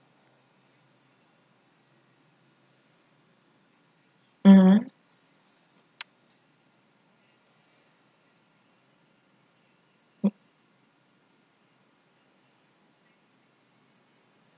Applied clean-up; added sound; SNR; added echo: none; none; none; none.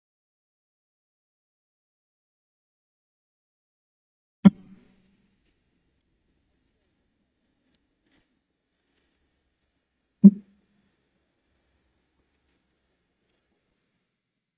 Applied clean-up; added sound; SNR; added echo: neural mask model DeepFilterNet 3.